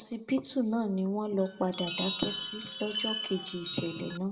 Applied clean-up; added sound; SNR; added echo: none; Chime; 3 dB; reverberation time 0.7 s.